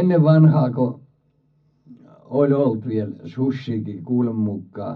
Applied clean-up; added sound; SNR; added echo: none; none; none; reverberation time 0.4 s.